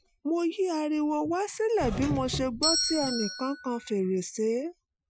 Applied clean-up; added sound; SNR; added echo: classical method Wiener filter.